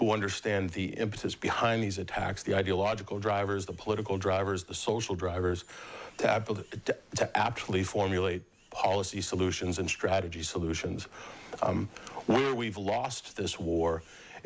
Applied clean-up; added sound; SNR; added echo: none; none; none; none.